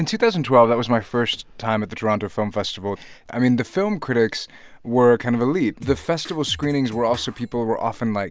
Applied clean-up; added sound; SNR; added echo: none; Drum kit; 17 dB; none.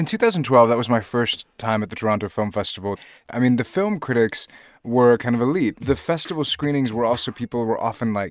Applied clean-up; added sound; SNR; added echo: neural mask model RNNoise.